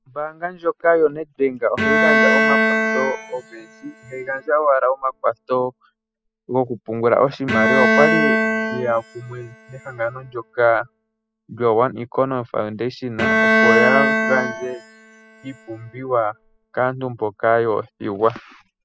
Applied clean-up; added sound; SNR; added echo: classical method spectral subtraction.